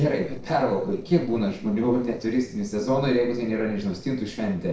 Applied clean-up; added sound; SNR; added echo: neural separator model SepFormer DNS4.